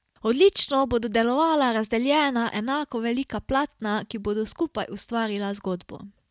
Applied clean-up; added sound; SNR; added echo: none; none; none; none.